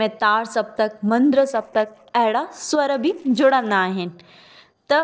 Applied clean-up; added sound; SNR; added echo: neural separator model SepFormer DNS4.